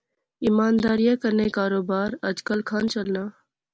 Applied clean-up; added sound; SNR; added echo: none; none; none; none.